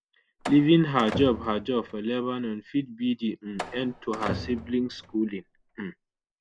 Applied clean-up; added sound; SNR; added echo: none; Slam; 13 dB; none.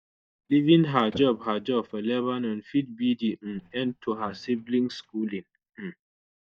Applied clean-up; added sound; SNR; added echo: neural mask model DeepFilterNet 3.